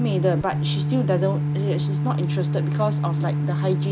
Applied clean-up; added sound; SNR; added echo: none; Organ; -3 dB; none.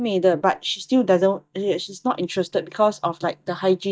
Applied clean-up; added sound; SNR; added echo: neural mask model DeepFilterNet 3.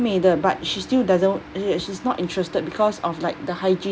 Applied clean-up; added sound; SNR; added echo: none; none; none; none.